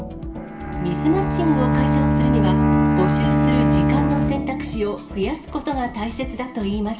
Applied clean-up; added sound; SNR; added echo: none; Bowed string instrument; -4 dB; reverberation time 0.7 s.